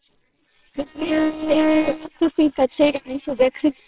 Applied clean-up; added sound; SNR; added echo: neural separator model SepFormer WHAMR!.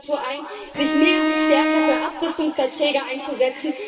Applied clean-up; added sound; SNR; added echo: none; Bowed string instrument; -2 dB; reverberation time 2.9 s.